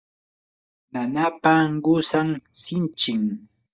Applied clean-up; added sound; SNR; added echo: neural mask model DeepFilterNet 3.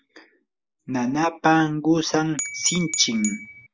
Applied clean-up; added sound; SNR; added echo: none; Glass / Bell; 7 dB; none.